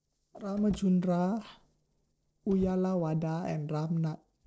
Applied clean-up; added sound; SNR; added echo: neural separator model SepFormer DNS4.